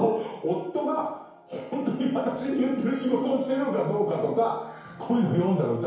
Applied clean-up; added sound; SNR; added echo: none; none; none; reverberation time 1.0 s.